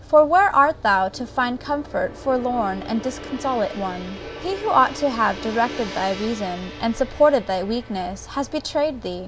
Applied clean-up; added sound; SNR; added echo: none; Gong; 15 dB; none.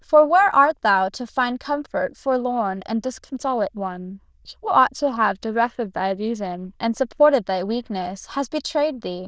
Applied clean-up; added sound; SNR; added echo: neural diffusion model UNIVERSE++.